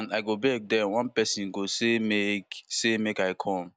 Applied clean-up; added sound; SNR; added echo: none; none; none; none.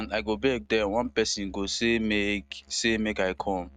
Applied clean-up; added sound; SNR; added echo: neural mask model RNNoise.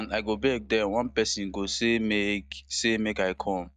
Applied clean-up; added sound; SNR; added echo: neural mask model DeepFilterNet 3.